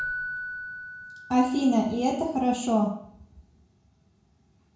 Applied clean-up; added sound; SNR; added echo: none; Keyboard (musical); 12 dB; reverberation time 0.6 s.